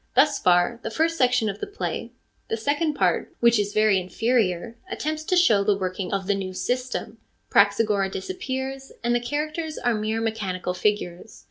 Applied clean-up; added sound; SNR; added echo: none; none; none; none.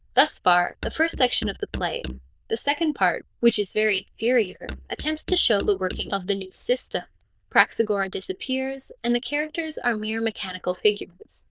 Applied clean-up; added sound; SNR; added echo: neural diffusion model UNIVERSE++.